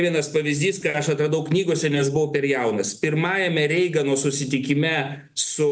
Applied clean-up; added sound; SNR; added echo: none; none; none; none.